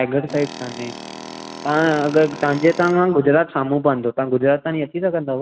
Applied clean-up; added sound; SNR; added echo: none; Tools; 15 dB; none.